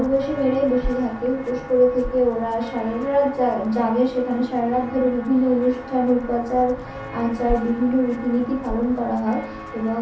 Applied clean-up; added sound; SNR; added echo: none; Walk, footsteps; 12 dB; reverberation time 0.6 s.